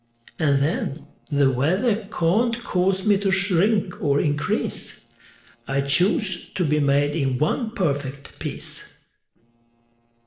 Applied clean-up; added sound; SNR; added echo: neural separator model SepFormer DNS4.